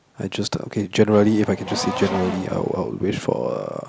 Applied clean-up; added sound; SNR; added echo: none; Race car, auto racing / Accelerating, revving, vroom; 10 dB; none.